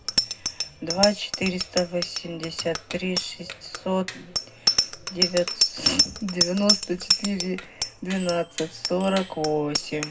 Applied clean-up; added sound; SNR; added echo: none; Bicycle bell; 1 dB; reverberation time 0.3 s.